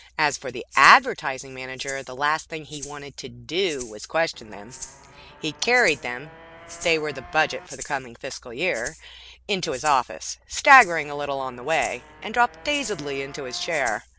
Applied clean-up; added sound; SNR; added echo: none; Rattle (instrument) + Motorcycle; 19 dB; none.